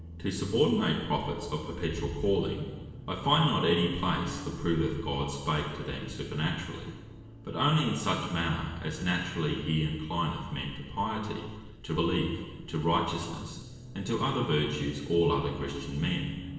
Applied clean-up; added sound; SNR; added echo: none; Accelerating, revving, vroom; 15 dB; reverberation time 1.2 s.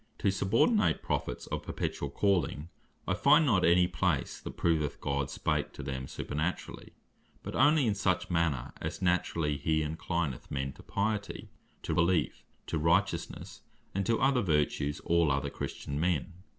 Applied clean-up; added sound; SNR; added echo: none; none; none; none.